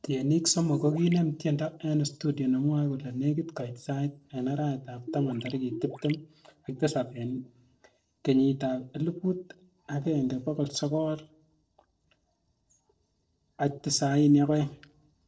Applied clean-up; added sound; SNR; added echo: neural separator model SepFormer DNS4.